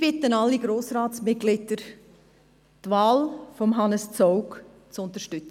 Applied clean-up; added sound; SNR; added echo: none; none; none; none.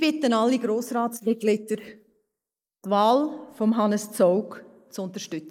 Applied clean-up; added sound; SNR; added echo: neural mask model Resemble Enhance denoiser.